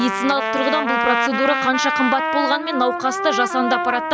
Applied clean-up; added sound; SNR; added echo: none; Trumpet; 1 dB; none.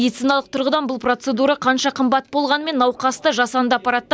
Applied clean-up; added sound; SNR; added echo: none; none; none; none.